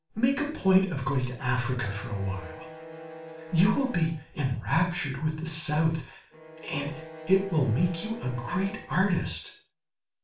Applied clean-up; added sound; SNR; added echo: none; Bowed string instrument; 18 dB; reverberation time 0.4 s.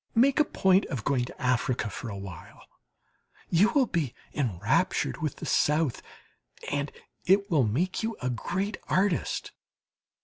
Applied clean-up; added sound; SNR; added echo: none; none; none; none.